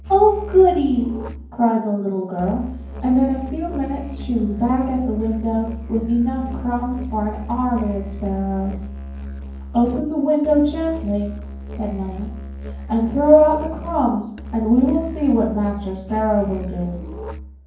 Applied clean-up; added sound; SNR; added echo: none; Musical instrument; 11 dB; reverberation time 0.9 s.